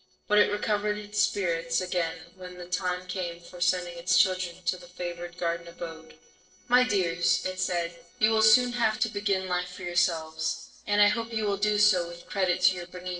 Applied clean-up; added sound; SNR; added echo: neural separator model SepFormer DNS4.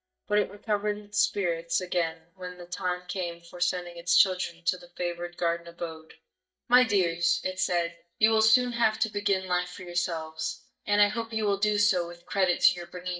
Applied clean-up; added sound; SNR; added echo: neural mask model DeepFilterNet 3.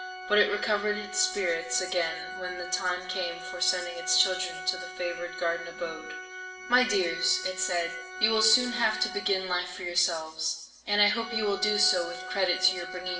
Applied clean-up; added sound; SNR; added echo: none; Organ; 11 dB; reverberation time 0.7 s.